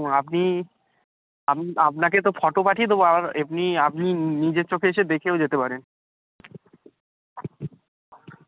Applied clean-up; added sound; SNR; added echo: none; none; none; none.